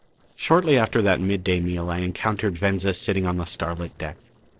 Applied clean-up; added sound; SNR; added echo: neural separator model SepFormer DNS4.